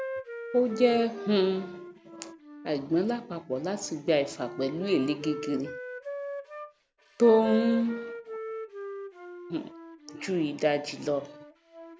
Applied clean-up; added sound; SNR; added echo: none; Wind instrument, woodwind instrument; 11 dB; none.